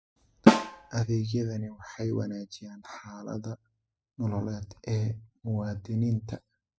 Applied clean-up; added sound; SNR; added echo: classical method spectral subtraction.